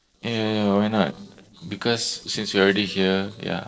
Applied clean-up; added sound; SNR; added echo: neural separator model SepFormer DNS4.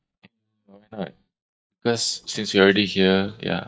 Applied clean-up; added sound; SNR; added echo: neural mask model DeepFilterNet 3.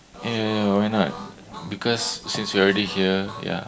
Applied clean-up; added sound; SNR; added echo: none; Harmonica; 17 dB; reverberation time 0.9 s.